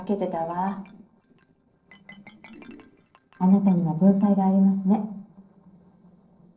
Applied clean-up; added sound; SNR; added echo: neural separator model SepFormer DNS4.